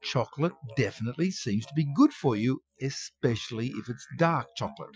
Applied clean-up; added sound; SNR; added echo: classical method Wiener filter.